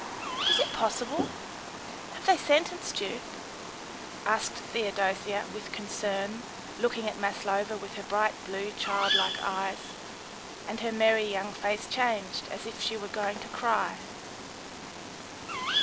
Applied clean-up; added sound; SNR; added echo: none; Bird vocalization, bird call, bird song; 5 dB; none.